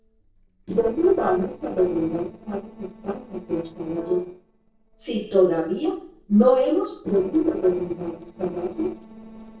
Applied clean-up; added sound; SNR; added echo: neural separator model SepFormer DNS4.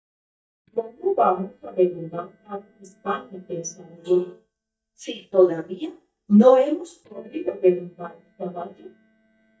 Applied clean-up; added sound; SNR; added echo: neural mask model DeepFilterNet 3.